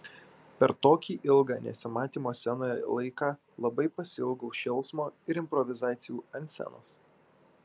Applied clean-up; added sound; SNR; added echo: none; none; none; none.